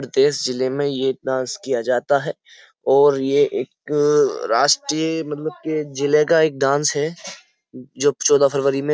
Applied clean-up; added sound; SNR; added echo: none; none; none; none.